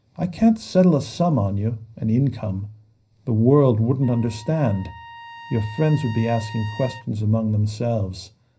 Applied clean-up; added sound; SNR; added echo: none; Trumpet; 18 dB; reverberation time 0.4 s.